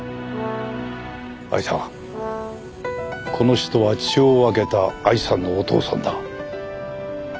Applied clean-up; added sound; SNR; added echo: none; Brass instrument; 11 dB; none.